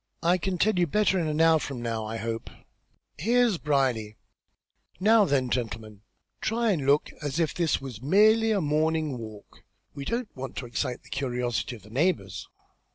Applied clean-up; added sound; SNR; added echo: none; none; none; none.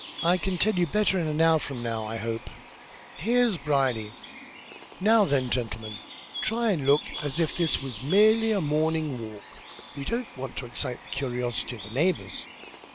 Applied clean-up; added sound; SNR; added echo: none; Bird; 13 dB; none.